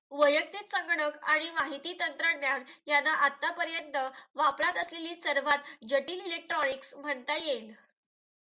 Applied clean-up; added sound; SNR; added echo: none; none; none; none.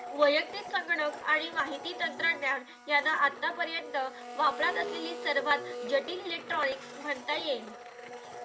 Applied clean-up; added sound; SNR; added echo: none; Domestic sounds, home sounds; 11 dB; none.